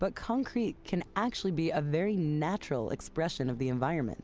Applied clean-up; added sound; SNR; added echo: none; none; none; none.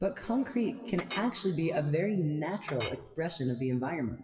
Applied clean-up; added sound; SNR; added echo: classical method WPE with log-MMSE.